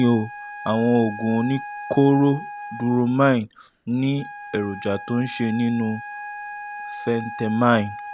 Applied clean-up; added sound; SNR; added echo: none; Wind instrument, woodwind instrument; 13 dB; none.